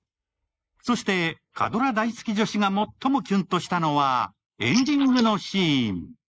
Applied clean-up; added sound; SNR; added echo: neural mask model Resemble Enhance denoiser.